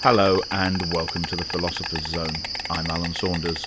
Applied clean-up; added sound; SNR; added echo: none; Insect; 6 dB; none.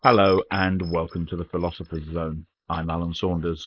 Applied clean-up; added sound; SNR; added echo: neural mask model Resemble Enhance denoiser.